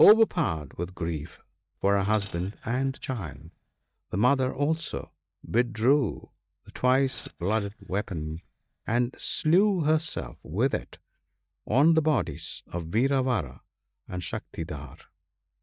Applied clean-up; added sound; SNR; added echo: neural mask model DeepFilterNet 3.